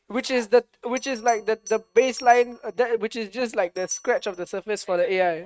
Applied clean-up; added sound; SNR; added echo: neural mask model RNNoise.